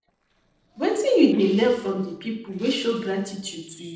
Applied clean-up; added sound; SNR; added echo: neural separator model SepFormer DNS4.